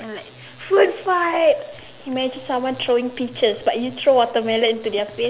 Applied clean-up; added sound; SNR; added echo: none; none; none; none.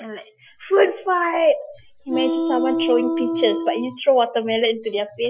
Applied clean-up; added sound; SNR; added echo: classical method Wiener filter.